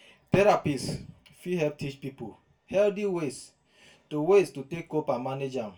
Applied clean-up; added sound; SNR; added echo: none; none; none; reverberation time 0.2 s.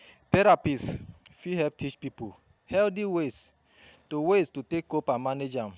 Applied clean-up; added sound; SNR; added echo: none; none; none; none.